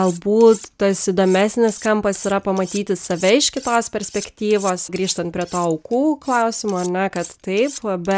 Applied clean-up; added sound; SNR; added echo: none; Cutlery, silverware; 19 dB; none.